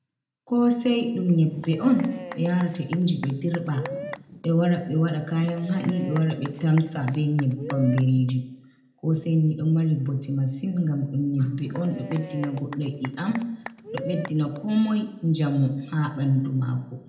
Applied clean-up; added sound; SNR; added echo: none; Applause / Cheering / Clapping; 14 dB; reverberation time 0.8 s.